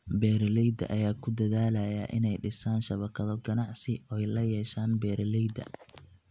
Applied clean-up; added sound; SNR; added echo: none; none; none; none.